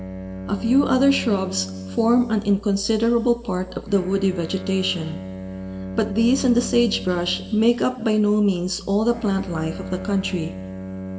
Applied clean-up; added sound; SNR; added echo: none; Bowed string instrument; 11 dB; reverberation time 2.7 s.